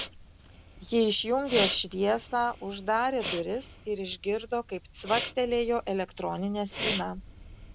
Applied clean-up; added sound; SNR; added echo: none; Respiratory sounds; 9 dB; none.